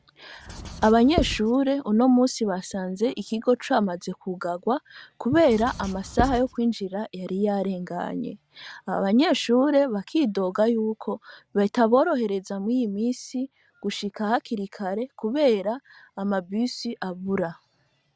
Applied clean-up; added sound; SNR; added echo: none; Writing; 9 dB; none.